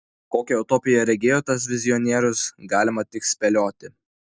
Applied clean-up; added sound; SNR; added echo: none; none; none; none.